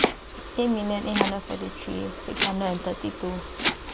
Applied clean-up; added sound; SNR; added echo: none; Domestic sounds, home sounds; 1 dB; none.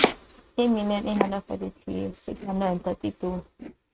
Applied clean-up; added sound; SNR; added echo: neural mask model RNNoise.